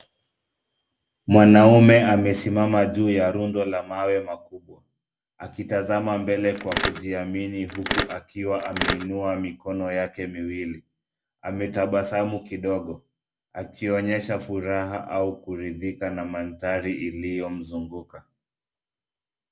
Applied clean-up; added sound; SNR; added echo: none; Mechanisms; 4 dB; none.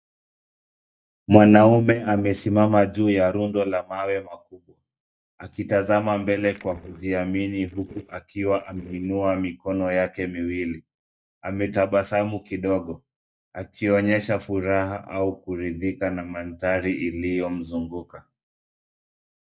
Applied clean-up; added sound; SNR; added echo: neural mask model DeepFilterNet 3.